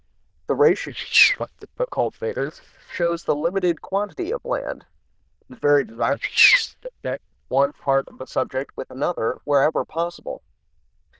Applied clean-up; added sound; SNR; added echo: neural diffusion model UNIVERSE++.